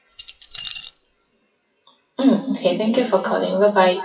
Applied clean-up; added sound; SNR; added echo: classical method WPE with log-MMSE.